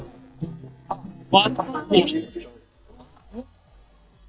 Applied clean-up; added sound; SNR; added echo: neural mask model DeepFilterNet 3.